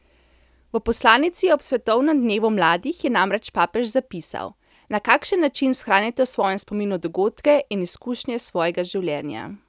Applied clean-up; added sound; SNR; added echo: none; none; none; none.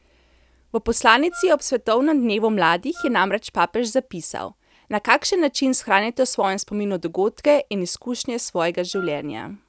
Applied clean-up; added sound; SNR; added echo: none; Wind instrument, woodwind instrument; 18 dB; none.